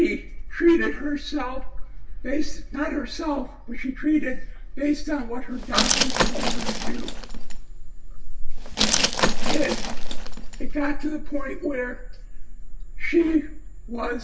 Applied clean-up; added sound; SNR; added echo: none; Glass; 5 dB; reverberation time 0.1 s.